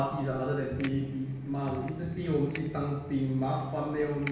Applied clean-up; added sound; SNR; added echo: none; Crackle; 13 dB; reverberation time 1.1 s.